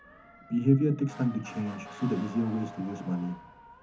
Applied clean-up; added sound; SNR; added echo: none; Motor vehicle (road) / Siren; 17 dB; reverberation time 0.3 s.